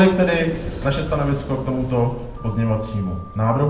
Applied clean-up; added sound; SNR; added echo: none; Sliding door; 12 dB; reverberation time 0.7 s.